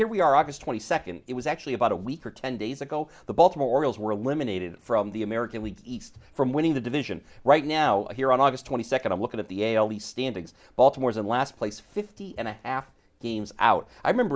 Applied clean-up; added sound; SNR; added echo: none; none; none; none.